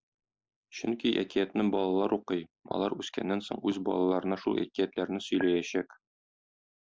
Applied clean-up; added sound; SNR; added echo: neural mask model Resemble Enhance denoiser.